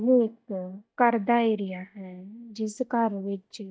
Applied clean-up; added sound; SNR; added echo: neural mask model DeepFilterNet 3.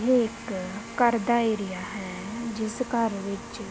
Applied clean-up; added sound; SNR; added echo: none; Hiss + Bowed string instrument; 14 dB; none.